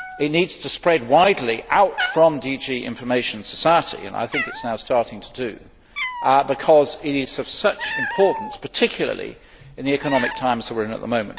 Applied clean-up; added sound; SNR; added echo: none; Cat; 12 dB; none.